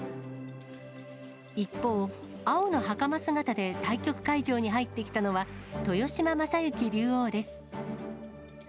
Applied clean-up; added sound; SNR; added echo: none; none; none; none.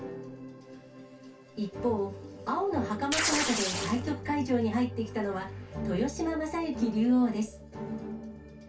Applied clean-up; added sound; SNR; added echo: none; Tearing; 0 dB; reverberation time 0.2 s.